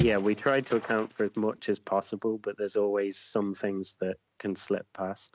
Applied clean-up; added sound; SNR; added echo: neural mask model RNNoise.